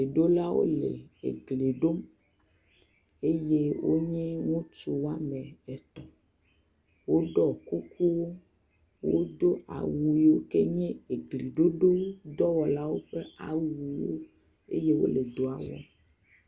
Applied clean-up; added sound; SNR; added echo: none; none; none; none.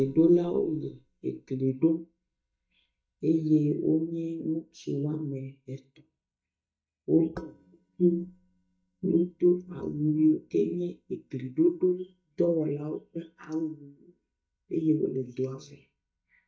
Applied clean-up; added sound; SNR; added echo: neural mask model DeepFilterNet 3.